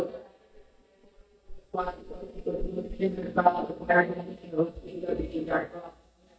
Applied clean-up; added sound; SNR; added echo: neural mask model DeepFilterNet 3.